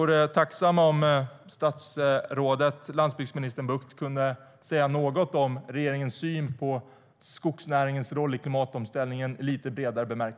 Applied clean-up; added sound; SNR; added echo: none; none; none; none.